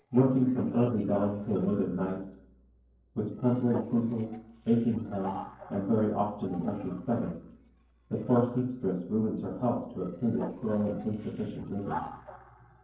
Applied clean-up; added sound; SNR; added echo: neural separator model SepFormer DNS4.